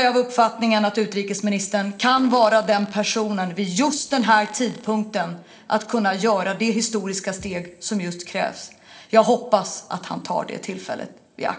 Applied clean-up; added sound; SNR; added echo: neural separator model SepFormer DNS4.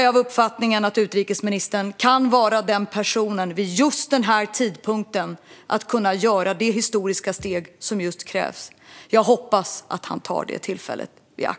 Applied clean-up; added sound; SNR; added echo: none; none; none; none.